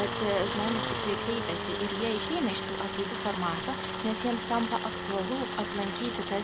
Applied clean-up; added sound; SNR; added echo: none; Tools; 0 dB; none.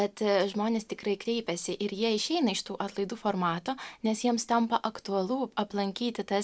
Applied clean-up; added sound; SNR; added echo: none; none; none; none.